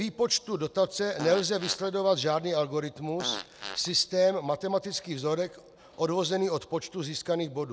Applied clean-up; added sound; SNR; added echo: none; Fart; 13 dB; none.